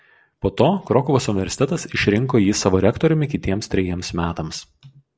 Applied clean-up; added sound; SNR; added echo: none; none; none; none.